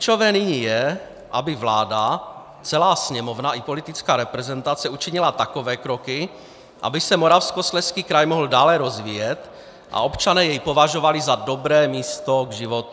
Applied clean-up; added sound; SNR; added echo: none; none; none; none.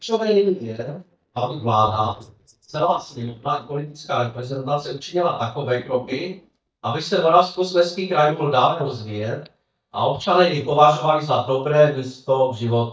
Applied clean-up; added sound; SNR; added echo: neural mask model DeepFilterNet 3.